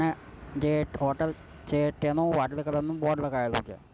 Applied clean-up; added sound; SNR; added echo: none; none; none; none.